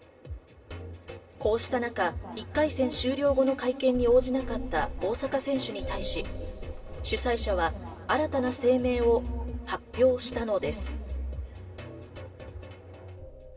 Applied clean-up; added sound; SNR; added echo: none; Bowed string instrument; 17 dB; reverberation time 2.6 s.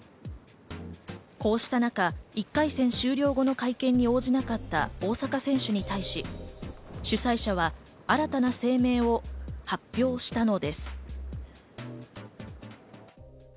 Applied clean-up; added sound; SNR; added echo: none; none; none; none.